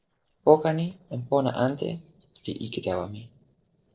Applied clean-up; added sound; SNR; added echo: neural separator model SepFormer DNS4.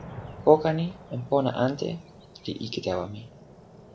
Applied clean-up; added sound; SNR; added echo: none; Fireworks; 18 dB; none.